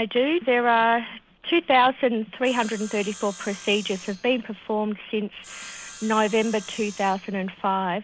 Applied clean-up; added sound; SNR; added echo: none; Sawing; 18 dB; none.